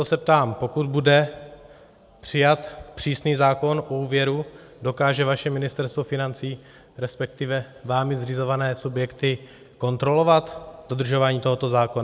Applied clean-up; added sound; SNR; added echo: none; none; none; none.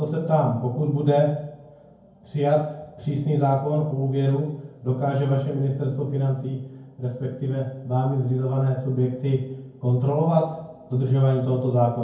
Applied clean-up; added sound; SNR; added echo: none; none; none; reverberation time 0.9 s.